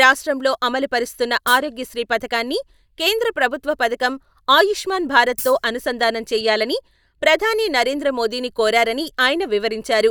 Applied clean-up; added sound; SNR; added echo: neural mask model DeepFilterNet 3.